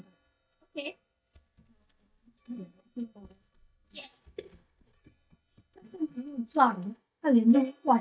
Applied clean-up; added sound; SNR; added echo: neural mask model DeepFilterNet 3.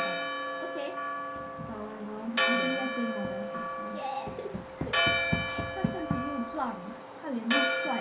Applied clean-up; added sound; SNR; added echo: none; Church bell; -3 dB; reverberation time 0.2 s.